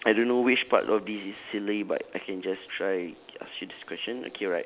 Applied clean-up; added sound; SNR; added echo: none; none; none; none.